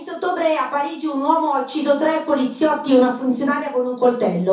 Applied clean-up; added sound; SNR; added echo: none; none; none; reverberation time 0.6 s.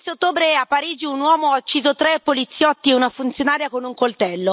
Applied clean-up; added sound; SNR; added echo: none; none; none; none.